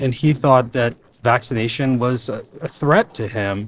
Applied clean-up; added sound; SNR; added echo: neural separator model SepFormer DNS4.